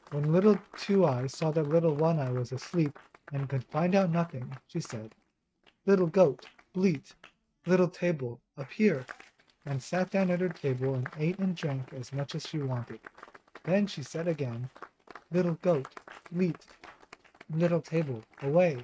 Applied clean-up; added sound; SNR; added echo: neural mask model RNNoise.